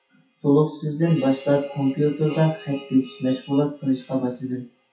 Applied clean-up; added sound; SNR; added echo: classical method WPE with log-MMSE.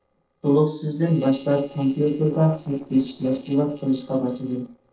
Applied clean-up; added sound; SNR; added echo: neural separator model SepFormer DNS4.